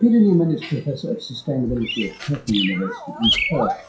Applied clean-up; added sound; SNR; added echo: classical method WPE with log-MMSE.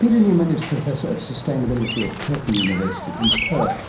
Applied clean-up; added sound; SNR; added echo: none; Bird vocalization, bird call, bird song; 7 dB; reverberation time 0.6 s.